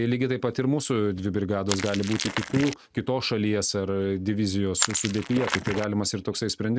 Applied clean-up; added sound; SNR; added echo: neural mask model RNNoise.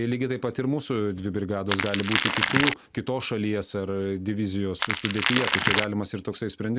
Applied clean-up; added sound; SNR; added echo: none; Crackle; -3 dB; none.